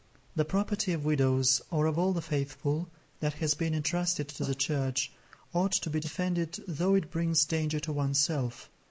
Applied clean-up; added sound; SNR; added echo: neural mask model Resemble Enhance denoiser.